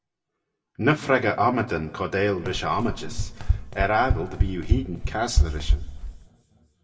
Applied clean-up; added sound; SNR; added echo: none; Run; -2 dB; reverberation time 1.0 s.